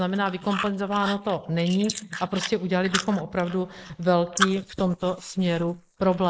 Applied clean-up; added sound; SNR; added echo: neural mask model Resemble Enhance denoiser.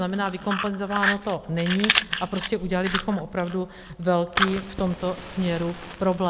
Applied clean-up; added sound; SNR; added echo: none; Fire; 4 dB; none.